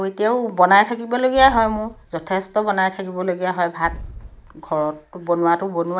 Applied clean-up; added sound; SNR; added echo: none; Boom; 19 dB; none.